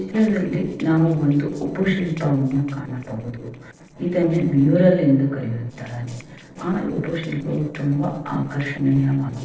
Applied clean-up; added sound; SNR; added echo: neural separator model SepFormer DNS4.